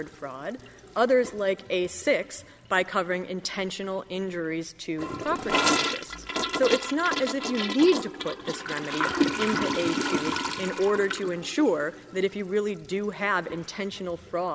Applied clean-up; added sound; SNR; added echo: none; Toilet flush / Gurgling; 4 dB; none.